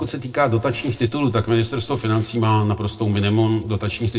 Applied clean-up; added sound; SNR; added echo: neural separator model SepFormer DNS4.